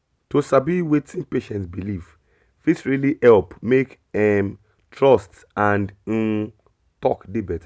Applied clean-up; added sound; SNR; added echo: none; none; none; none.